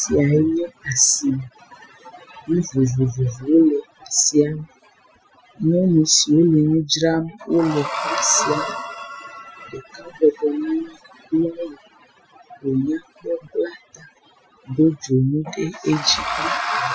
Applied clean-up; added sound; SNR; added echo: classical method Wiener filter.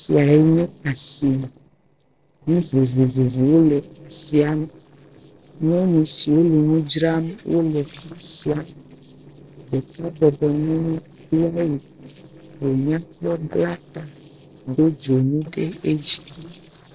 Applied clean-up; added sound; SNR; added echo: neural separator model SepFormer DNS4.